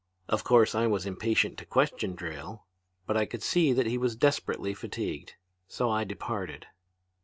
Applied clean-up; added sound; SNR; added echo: none; none; none; none.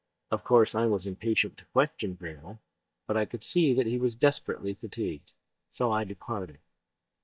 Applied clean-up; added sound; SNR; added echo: neural mask model DeepFilterNet 3.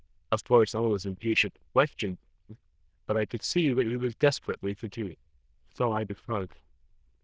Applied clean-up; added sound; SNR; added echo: neural diffusion model UNIVERSE++.